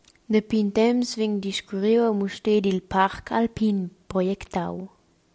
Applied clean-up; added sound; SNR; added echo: none; none; none; none.